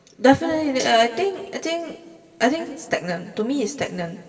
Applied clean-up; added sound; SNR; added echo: none; Cutlery, silverware; 19 dB; reverberation time 2.6 s.